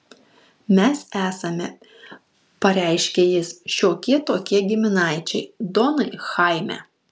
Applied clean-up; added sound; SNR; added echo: none; none; none; none.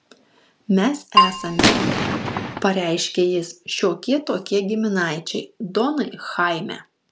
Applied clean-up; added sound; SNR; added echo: none; Keyboard (musical) + Gunshot, gunfire; -4 dB; none.